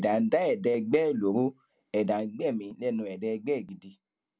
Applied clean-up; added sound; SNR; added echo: none; none; none; none.